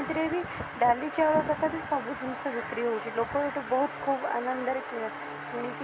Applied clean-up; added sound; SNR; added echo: none; none; none; none.